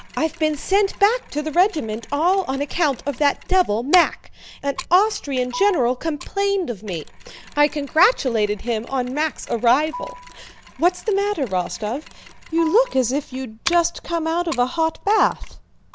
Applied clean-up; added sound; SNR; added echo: none; Mechanisms + Marimba, xylophone; 18 dB; none.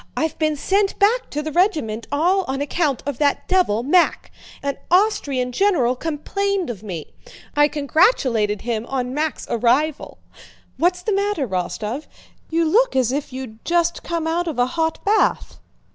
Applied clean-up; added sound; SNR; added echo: none; none; none; none.